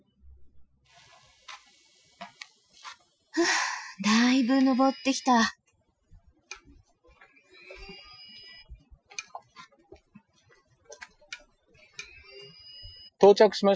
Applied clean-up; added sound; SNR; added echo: classical method Wiener filter.